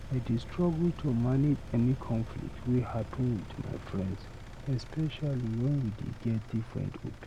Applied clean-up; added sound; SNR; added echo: none; Engine; 11 dB; none.